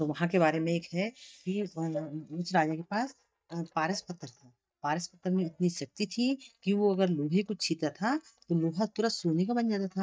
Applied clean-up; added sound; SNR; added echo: neural mask model DeepFilterNet 3.